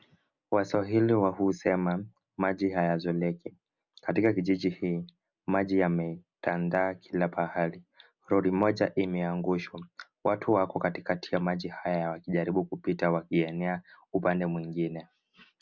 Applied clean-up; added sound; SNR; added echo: none; none; none; none.